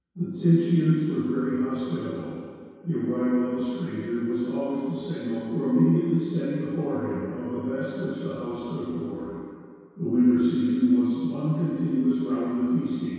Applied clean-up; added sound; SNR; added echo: none; none; none; reverberation time 2.0 s.